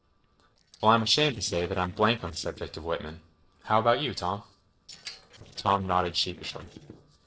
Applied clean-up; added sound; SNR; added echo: neural separator model SepFormer DNS4.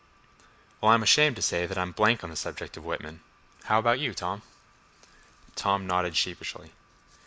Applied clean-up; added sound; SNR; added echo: none; none; none; none.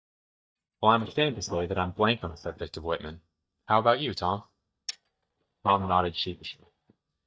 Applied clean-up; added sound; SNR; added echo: neural mask model DeepFilterNet 3.